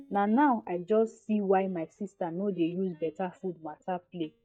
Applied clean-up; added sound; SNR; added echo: neural mask model DeepFilterNet 3.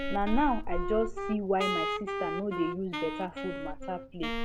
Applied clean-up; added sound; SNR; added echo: none; Wind instrument, woodwind instrument + Wind; 1 dB; none.